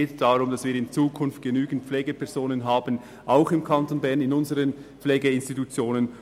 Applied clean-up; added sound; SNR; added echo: none; none; none; none.